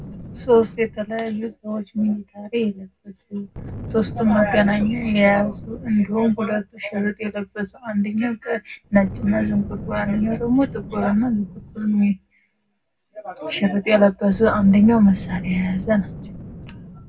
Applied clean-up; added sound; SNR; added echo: none; Boom; 14 dB; reverberation time 0.3 s.